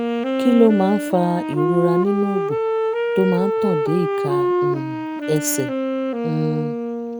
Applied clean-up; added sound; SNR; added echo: none; Wind instrument, woodwind instrument; 0 dB; none.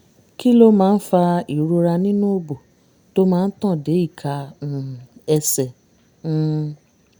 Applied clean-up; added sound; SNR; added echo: none; none; none; none.